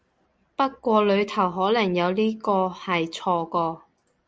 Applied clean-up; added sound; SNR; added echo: none; none; none; none.